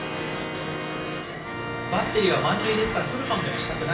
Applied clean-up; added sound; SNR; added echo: none; Organ; 5 dB; reverberation time 0.4 s.